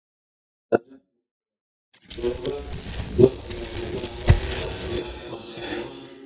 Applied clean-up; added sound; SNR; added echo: neural mask model DeepFilterNet 3.